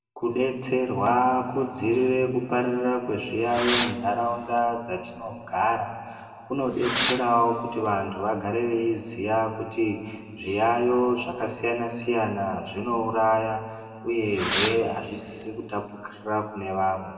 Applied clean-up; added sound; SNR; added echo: none; Fireworks; 0 dB; reverberation time 1.7 s.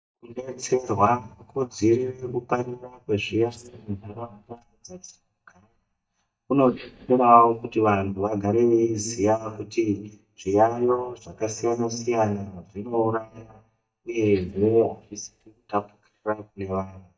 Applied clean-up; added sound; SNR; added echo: neural mask model DeepFilterNet 3.